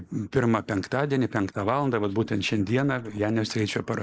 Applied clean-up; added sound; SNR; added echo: neural mask model Resemble Enhance denoiser.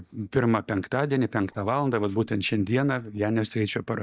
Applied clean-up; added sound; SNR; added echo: neural mask model DeepFilterNet 3.